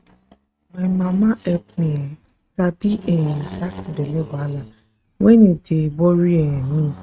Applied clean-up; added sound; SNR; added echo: neural mask model RNNoise.